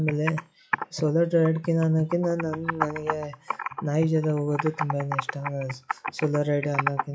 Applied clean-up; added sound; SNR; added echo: classical method log-MMSE.